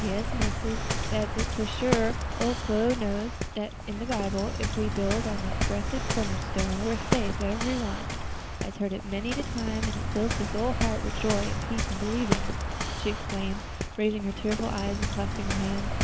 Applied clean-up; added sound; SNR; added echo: none; Waves, surf; -1 dB; none.